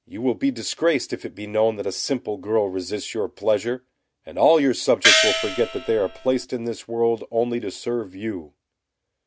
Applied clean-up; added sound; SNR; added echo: none; Gong; -2 dB; none.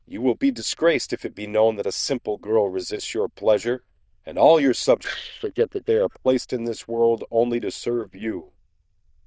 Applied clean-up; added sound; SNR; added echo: neural diffusion model UNIVERSE++.